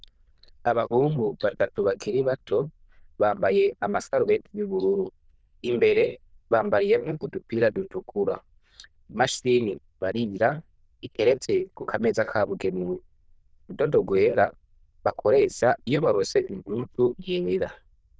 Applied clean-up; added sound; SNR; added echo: neural diffusion model UNIVERSE++.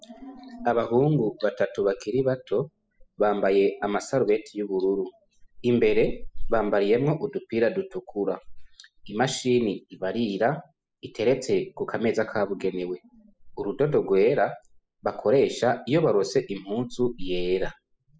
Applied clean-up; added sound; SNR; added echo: classical method spectral subtraction.